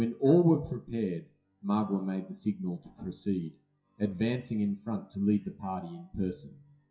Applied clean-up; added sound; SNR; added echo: classical method WPE with log-MMSE.